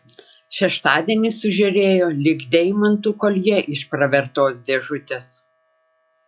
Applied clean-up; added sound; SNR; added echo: classical method log-MMSE.